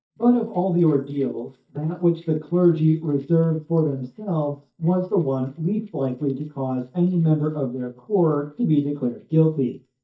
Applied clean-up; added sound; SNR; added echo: neural mask model DeepFilterNet 3.